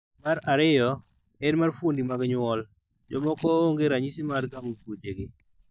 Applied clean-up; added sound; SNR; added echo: neural mask model DeepFilterNet 3.